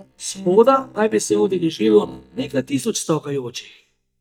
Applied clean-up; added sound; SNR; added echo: neural mask model DeepFilterNet 3.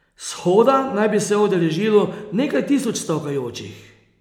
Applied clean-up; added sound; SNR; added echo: none; none; none; none.